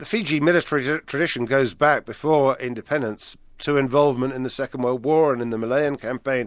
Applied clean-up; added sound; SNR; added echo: none; none; none; none.